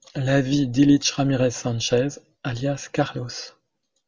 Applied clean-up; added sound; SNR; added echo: none; none; none; none.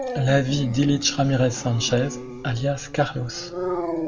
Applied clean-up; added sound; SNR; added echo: none; Dog; 9 dB; reverberation time 1.1 s.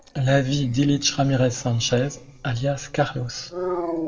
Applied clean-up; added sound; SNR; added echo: neural separator model SepFormer DNS4.